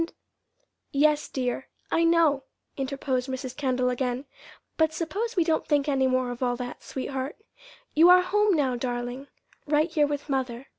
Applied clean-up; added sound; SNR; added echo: none; none; none; none.